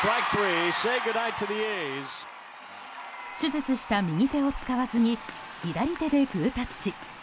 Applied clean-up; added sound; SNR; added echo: none; none; none; none.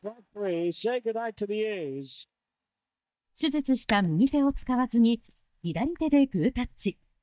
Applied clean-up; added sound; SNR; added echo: neural mask model DeepFilterNet 3.